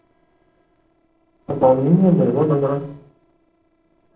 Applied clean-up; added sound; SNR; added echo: neural separator model SepFormer DNS4.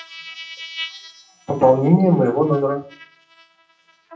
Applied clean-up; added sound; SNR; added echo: classical method WPE with log-MMSE.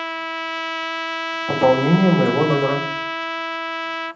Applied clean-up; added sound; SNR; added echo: none; Trumpet; 4 dB; reverberation time 0.6 s.